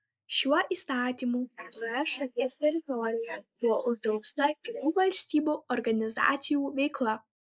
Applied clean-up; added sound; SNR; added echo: neural mask model Resemble Enhance denoiser.